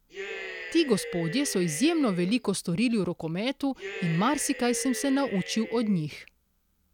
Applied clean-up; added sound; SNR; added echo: none; Cheering; 12 dB; none.